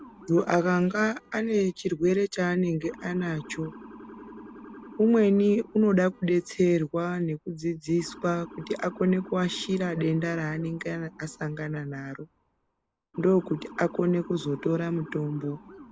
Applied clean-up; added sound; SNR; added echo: none; Motor vehicle (road) / Siren; 20 dB; none.